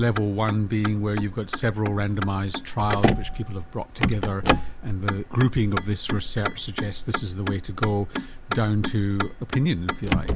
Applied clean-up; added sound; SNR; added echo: none; Motor vehicle (road); 3 dB; none.